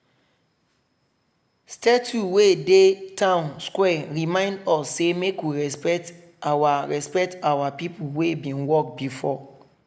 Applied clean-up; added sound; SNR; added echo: none; none; none; none.